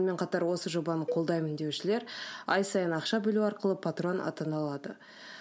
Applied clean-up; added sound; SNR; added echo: none; Cowbell; 12 dB; none.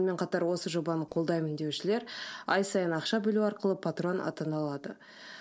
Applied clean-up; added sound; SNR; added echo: neural separator model SepFormer DNS4.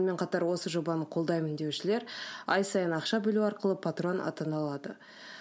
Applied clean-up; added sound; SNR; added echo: none; none; none; none.